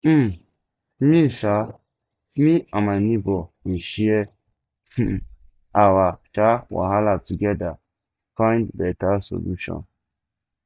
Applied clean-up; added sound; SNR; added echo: neural mask model DeepFilterNet 3.